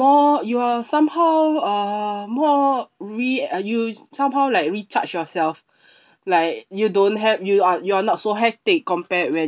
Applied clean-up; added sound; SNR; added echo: none; none; none; none.